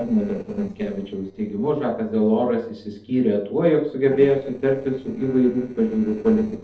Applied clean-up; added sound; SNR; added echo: neural separator model SepFormer DNS4.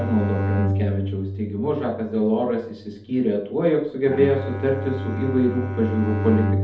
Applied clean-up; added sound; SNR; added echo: none; Bowed string instrument; 4 dB; reverberation time 0.6 s.